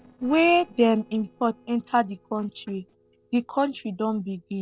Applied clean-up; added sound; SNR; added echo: neural separator model SepFormer DNS4.